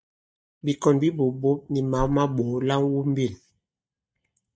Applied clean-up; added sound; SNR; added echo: neural mask model DeepFilterNet 3.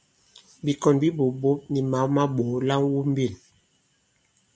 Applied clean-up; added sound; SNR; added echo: none; none; none; none.